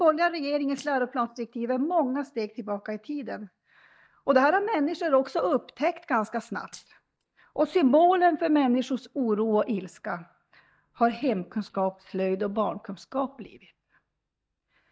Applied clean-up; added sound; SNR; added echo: neural mask model DeepFilterNet 3.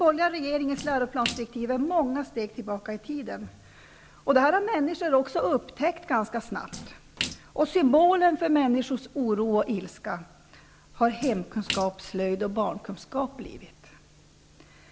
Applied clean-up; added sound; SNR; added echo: none; Splash, splatter; 16 dB; none.